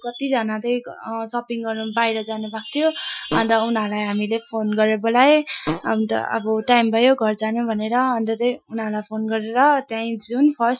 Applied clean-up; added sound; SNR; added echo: classical method Wiener filter.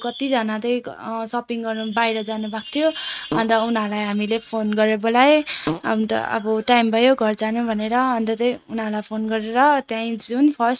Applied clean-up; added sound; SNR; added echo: neural mask model RNNoise.